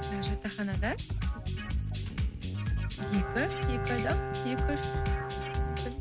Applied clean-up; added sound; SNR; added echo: none; Bowed string instrument; 6 dB; none.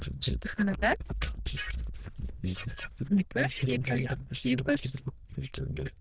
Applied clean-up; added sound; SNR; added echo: neural diffusion model UNIVERSE++.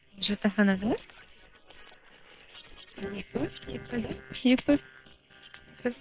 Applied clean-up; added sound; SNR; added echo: neural separator model SepFormer WHAM!.